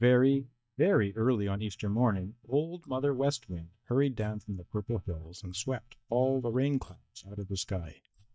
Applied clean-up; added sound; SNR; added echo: neural mask model DeepFilterNet 3.